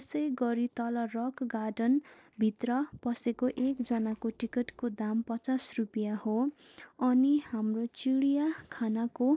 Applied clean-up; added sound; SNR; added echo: neural separator model SepFormer DNS4.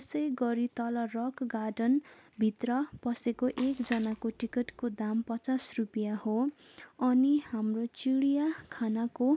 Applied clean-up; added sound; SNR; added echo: none; Splash, splatter; 16 dB; none.